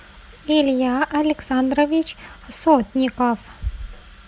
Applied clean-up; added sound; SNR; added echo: none; none; none; none.